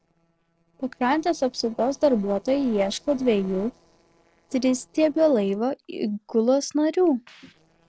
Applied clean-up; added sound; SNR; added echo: neural separator model SepFormer DNS4.